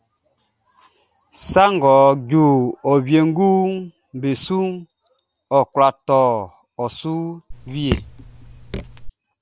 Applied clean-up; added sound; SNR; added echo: none; Raindrop / Drip; 9 dB; none.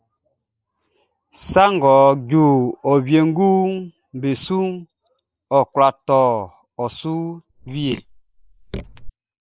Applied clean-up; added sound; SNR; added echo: neural mask model Resemble Enhance denoiser.